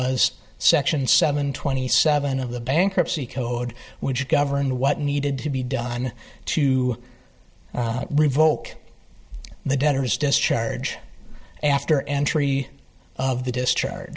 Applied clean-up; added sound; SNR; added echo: none; none; none; none.